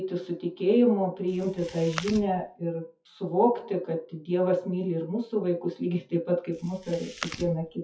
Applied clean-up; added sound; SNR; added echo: classical method WPE with log-MMSE.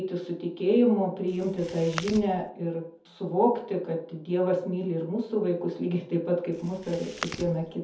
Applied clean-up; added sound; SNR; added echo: none; Chewing, mastication; 13 dB; reverberation time 0.5 s.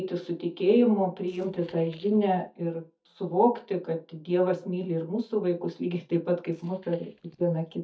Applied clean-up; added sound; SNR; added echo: neural mask model DeepFilterNet 3.